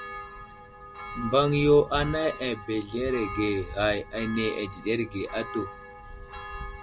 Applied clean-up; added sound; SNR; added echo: none; Bird + Church bell; 11 dB; none.